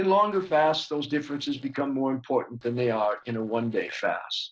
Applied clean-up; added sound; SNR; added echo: neural separator model SepFormer DNS4.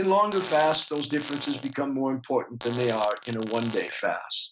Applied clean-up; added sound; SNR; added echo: none; Fart; 13 dB; none.